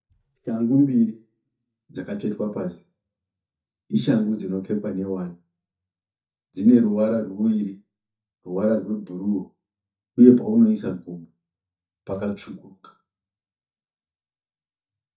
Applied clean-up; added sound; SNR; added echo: neural mask model DeepFilterNet 3.